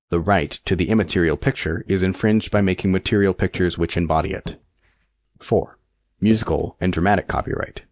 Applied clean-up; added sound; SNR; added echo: neural mask model DeepFilterNet 3.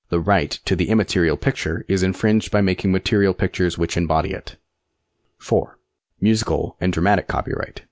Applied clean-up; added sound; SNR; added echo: none; none; none; none.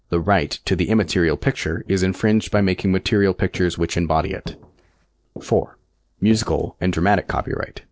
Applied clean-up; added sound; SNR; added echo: neural separator model SepFormer DNS4.